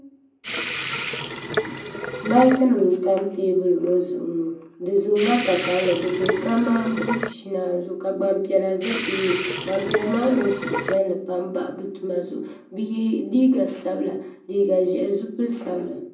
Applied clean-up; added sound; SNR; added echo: none; Sink (filling or washing) / Water tap, faucet; 4 dB; reverberation time 0.6 s.